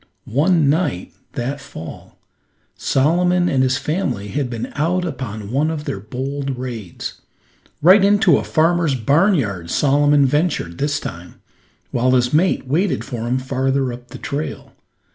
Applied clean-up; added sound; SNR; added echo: none; none; none; none.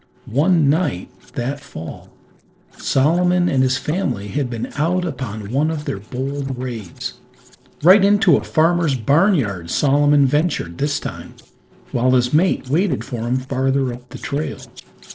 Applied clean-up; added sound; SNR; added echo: neural separator model SepFormer DNS4.